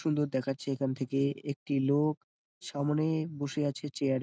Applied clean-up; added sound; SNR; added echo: none; none; none; none.